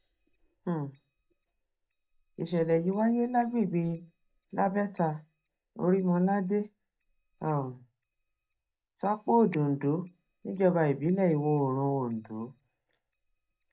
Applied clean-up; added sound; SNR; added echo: neural mask model DeepFilterNet 3.